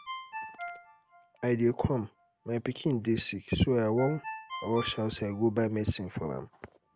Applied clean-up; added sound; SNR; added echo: none; Ringtone; 16 dB; none.